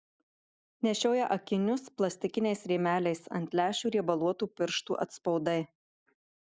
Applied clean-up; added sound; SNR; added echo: none; none; none; none.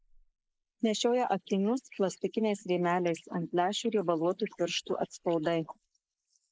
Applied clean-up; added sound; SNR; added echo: neural mask model Resemble Enhance denoiser.